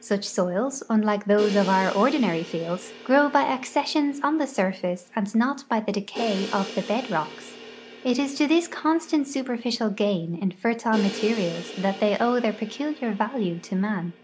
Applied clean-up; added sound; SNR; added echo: none; Crash cymbal; 15 dB; none.